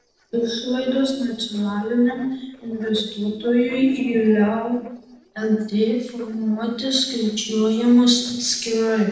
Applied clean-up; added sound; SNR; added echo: neural separator model SepFormer DNS4.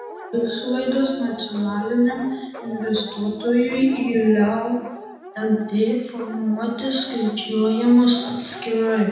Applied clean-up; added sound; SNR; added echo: none; Dog; 16 dB; reverberation time 1.0 s.